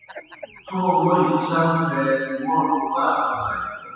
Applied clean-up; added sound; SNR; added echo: classical method WPE with log-MMSE.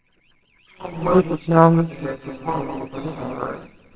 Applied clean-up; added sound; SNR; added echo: neural separator model SepFormer WHAMR!.